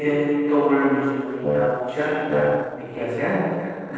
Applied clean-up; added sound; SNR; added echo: neural separator model SepFormer DNS4.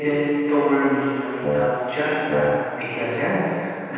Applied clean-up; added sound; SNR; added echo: none; Wind instrument, woodwind instrument; 2 dB; reverberation time 2.1 s.